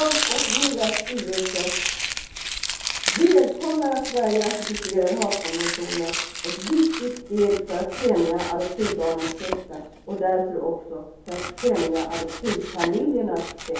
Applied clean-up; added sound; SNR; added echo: none; Domestic sounds, home sounds; 6 dB; reverberation time 0.7 s.